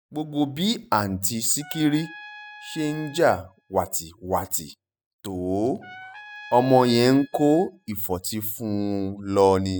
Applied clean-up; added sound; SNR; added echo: classical method spectral subtraction.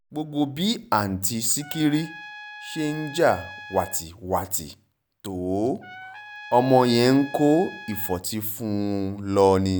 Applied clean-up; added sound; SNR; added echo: none; Trumpet; 17 dB; none.